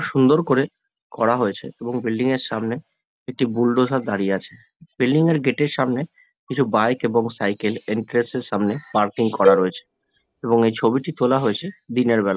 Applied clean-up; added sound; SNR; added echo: none; Cowbell; 3 dB; none.